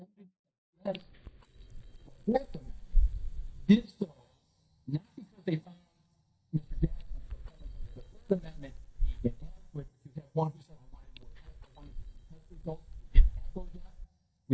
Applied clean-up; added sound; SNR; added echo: neural mask model DeepFilterNet 3.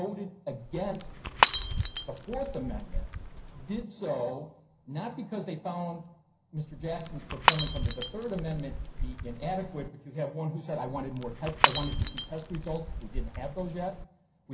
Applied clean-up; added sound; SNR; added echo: none; Shatter / Crushing; -4 dB; reverberation time 0.3 s.